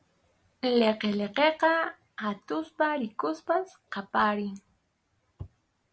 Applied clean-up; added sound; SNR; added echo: none; none; none; none.